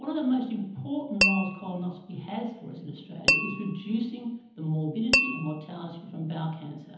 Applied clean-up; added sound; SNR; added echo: none; Tap / Glass; -2 dB; reverberation time 1.3 s.